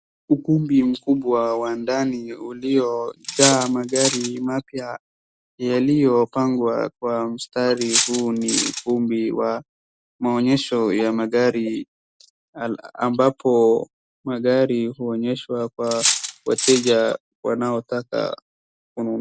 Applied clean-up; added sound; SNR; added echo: none; Cutlery, silverware; 2 dB; none.